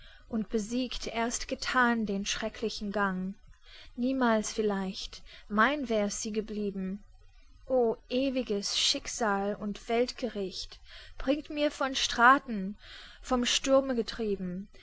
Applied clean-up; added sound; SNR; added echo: none; none; none; none.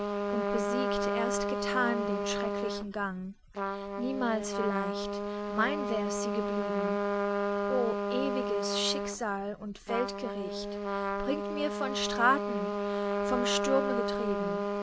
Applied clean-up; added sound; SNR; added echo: none; Trumpet; -2 dB; none.